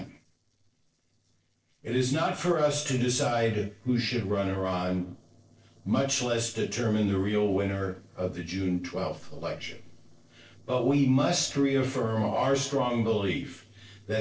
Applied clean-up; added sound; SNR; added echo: neural separator model SepFormer DNS4.